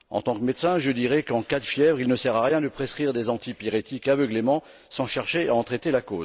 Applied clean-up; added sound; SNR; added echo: none; none; none; none.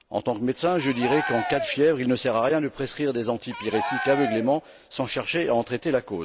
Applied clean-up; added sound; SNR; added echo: none; Cheering; 8 dB; none.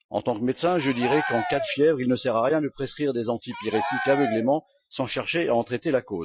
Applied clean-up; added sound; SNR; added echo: classical method Wiener filter.